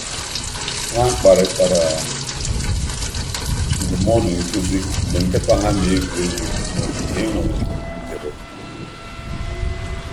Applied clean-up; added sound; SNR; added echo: none; Rain; 1 dB; none.